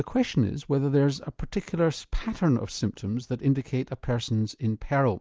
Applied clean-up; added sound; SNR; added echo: none; none; none; none.